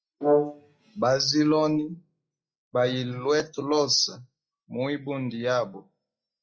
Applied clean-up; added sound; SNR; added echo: classical method log-MMSE.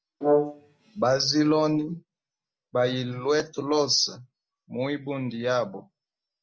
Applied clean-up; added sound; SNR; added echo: none; Brass instrument; 0 dB; none.